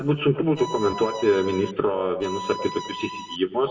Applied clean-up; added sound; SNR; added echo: none; Bowed string instrument; 10 dB; reverberation time 0.7 s.